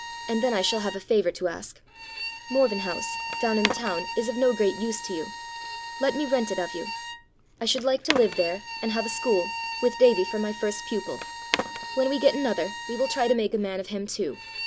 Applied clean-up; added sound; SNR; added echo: none; Skateboard + Bowed string instrument; 8 dB; none.